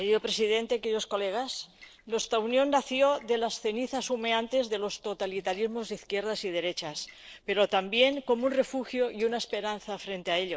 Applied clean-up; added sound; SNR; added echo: neural separator model SepFormer DNS4.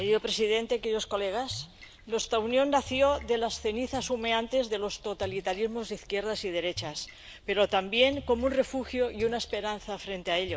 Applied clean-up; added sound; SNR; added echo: none; Splash, splatter; 19 dB; none.